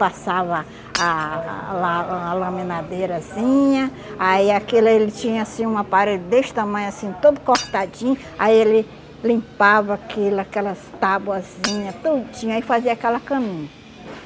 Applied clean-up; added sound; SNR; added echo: none; Shatter / Hammer; 13 dB; none.